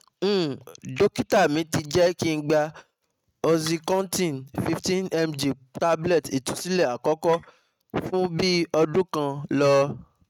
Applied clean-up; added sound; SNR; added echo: neural mask model RNNoise.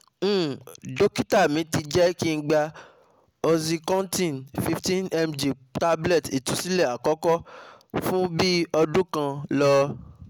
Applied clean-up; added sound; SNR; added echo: none; none; none; none.